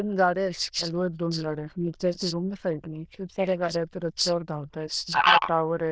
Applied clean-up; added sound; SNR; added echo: neural diffusion model UNIVERSE++.